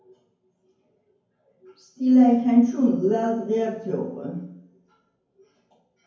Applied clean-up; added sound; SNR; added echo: none; none; none; reverberation time 0.9 s.